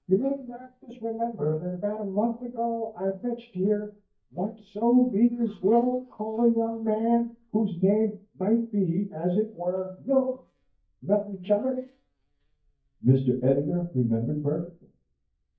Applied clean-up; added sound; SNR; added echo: neural mask model DeepFilterNet 3.